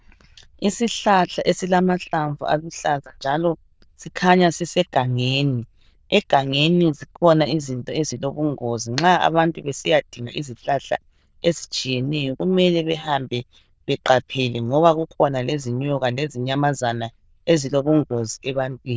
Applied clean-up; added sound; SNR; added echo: neural diffusion model UNIVERSE++.